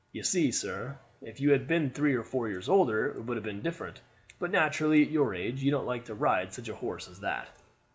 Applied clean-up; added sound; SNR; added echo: none; none; none; none.